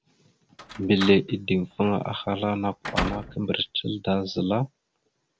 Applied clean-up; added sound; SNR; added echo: none; Slam; 10 dB; none.